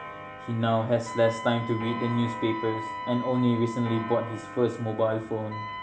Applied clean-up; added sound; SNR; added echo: none; Wind instrument, woodwind instrument + Clock; 10 dB; none.